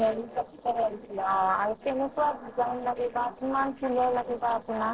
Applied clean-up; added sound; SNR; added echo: neural separator model SepFormer DNS4.